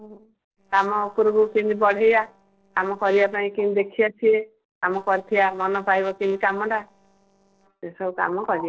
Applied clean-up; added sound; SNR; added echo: neural separator model SepFormer DNS4.